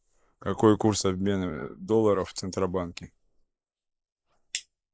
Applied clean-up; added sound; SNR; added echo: neural mask model Resemble Enhance denoiser.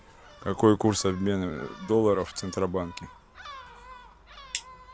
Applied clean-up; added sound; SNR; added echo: none; Gull, seagull; 19 dB; none.